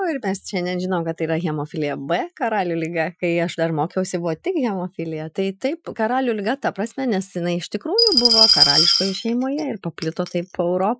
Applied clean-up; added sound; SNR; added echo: classical method Wiener filter.